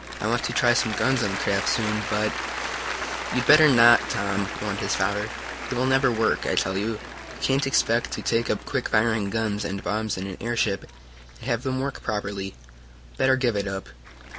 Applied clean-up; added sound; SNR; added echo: none; Applause / Cheering; 9 dB; none.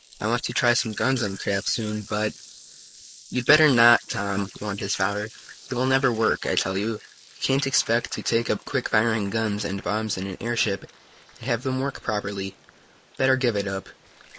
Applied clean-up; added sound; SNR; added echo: neural mask model Resemble Enhance denoiser.